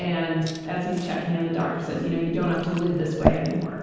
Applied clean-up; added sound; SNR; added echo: none; Liquid; 6 dB; reverberation time 1.2 s.